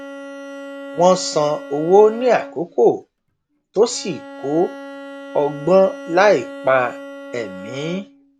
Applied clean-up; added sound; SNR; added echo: none; Bowed string instrument; 15 dB; none.